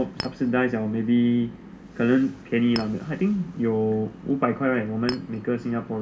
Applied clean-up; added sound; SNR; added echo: none; Chink, clink; 14 dB; none.